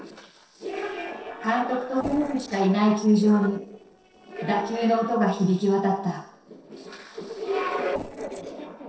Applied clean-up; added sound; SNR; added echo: neural separator model SepFormer DNS4.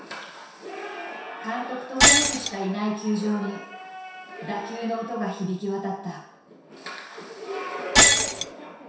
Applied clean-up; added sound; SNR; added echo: none; Shatter; -5 dB; reverberation time 0.7 s.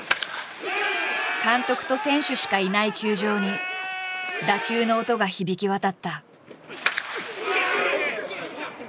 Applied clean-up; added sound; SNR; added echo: none; none; none; none.